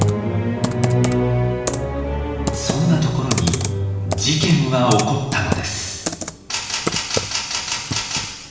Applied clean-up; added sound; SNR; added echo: none; Computer keyboard; 8 dB; reverberation time 1.2 s.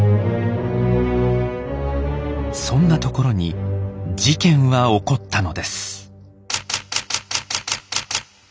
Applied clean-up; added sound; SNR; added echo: none; none; none; none.